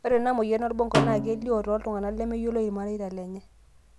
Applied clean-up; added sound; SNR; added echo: none; Snare drum; 5 dB; none.